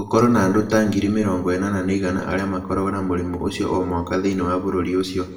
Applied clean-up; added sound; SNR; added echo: none; none; none; reverberation time 0.7 s.